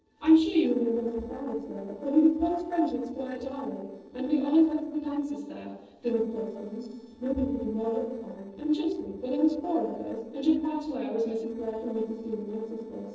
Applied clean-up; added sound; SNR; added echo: neural separator model SepFormer DNS4.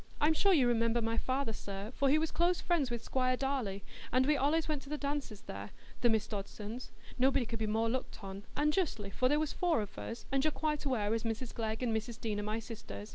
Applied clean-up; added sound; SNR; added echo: none; none; none; none.